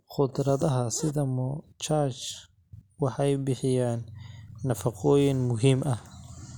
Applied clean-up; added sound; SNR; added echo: none; none; none; none.